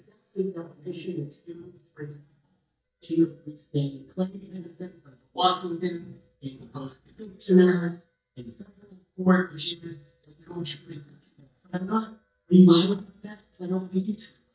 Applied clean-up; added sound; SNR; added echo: neural mask model DeepFilterNet 3.